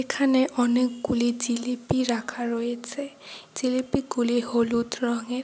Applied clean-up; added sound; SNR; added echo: none; none; none; none.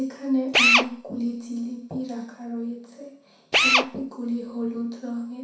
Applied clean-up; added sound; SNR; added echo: none; Drill; -3 dB; reverberation time 0.6 s.